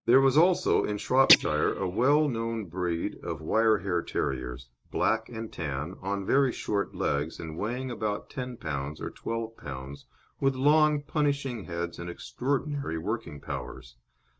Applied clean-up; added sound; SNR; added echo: neural mask model DeepFilterNet 3.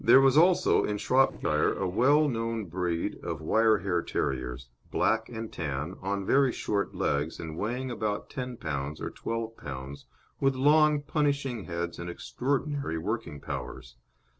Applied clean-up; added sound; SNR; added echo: neural separator model SepFormer DNS4.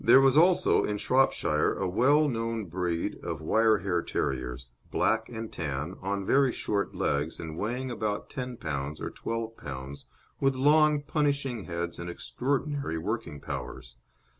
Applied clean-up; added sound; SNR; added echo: none; none; none; none.